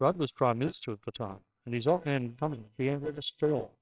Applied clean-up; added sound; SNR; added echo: neural separator model SepFormer WHAMR!.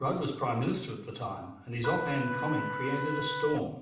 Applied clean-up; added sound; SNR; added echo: none; Trumpet; 4 dB; reverberation time 0.7 s.